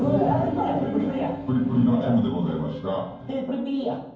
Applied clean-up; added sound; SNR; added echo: none; Bass guitar; 10 dB; reverberation time 0.9 s.